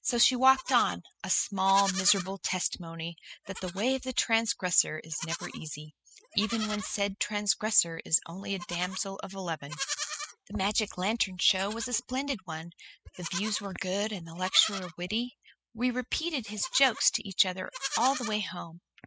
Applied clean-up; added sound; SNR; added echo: classical method spectral subtraction.